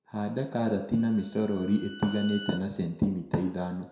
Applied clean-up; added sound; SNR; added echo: none; Bowed string instrument; 17 dB; reverberation time 0.5 s.